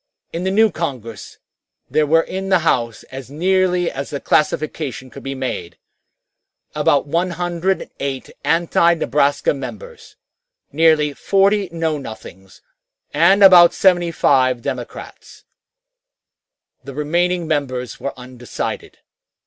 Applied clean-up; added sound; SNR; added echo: none; none; none; none.